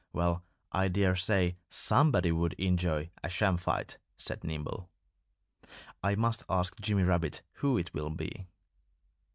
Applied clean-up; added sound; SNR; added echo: none; none; none; none.